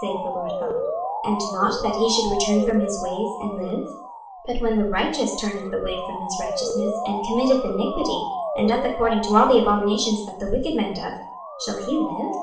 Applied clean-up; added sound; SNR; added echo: none; Motor vehicle (road) / Siren; 7 dB; reverberation time 0.5 s.